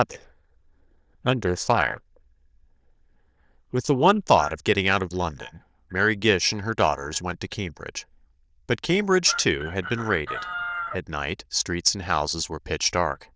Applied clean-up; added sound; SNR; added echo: neural diffusion model UNIVERSE++.